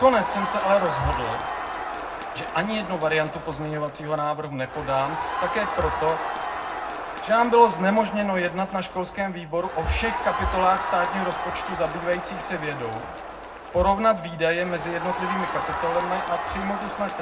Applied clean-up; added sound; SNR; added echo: none; Crowd; 6 dB; reverberation time 0.3 s.